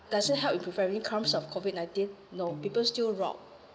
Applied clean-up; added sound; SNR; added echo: none; Piano; 15 dB; none.